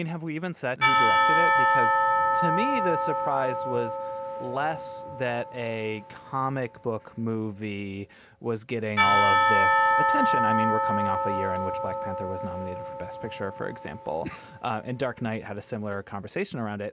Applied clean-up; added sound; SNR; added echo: none; Church bell / Percussion; -5 dB; none.